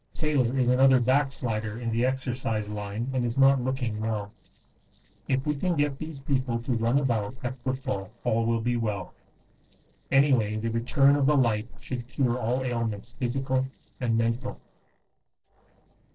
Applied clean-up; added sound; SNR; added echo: neural separator model SepFormer DNS4.